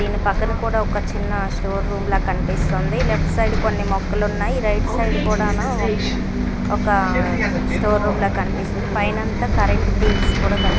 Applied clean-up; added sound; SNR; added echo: none; Bus; -4 dB; none.